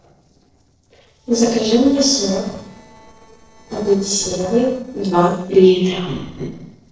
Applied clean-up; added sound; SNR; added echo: neural separator model SepFormer DNS4.